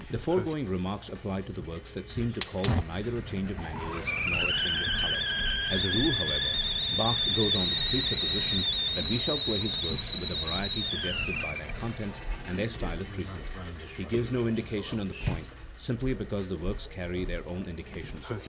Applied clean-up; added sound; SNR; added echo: none; Hiss; -3 dB; none.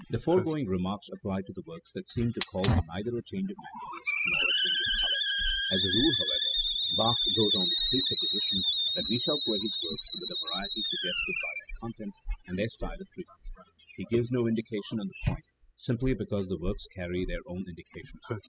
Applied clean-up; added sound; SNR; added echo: classical method spectral subtraction.